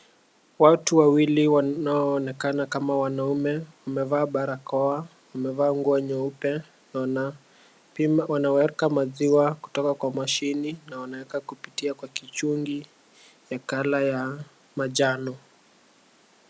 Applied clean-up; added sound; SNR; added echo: none; none; none; none.